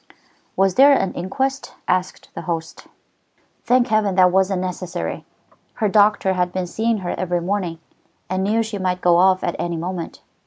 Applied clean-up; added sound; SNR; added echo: none; none; none; none.